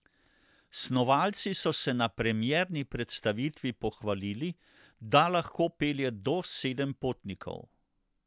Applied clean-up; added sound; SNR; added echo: none; none; none; none.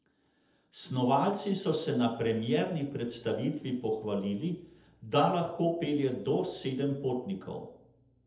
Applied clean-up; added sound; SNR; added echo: none; none; none; reverberation time 0.7 s.